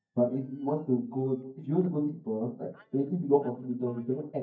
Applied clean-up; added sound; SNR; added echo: neural mask model DeepFilterNet 3.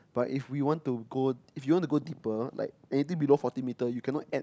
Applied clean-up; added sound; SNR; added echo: none; none; none; none.